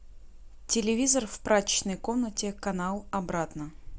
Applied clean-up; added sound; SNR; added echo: none; none; none; none.